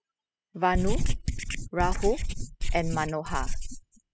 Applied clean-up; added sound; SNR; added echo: classical method spectral subtraction.